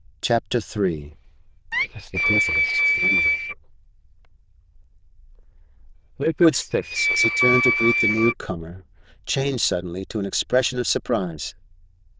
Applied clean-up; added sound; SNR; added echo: neural diffusion model UNIVERSE++.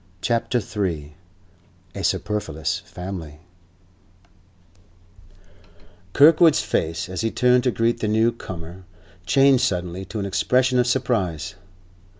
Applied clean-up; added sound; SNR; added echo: none; none; none; none.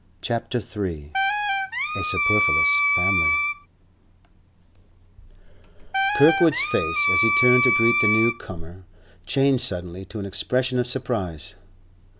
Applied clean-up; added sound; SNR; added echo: none; Wind instrument, woodwind instrument; -4 dB; none.